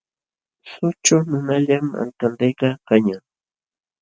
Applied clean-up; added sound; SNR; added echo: none; none; none; none.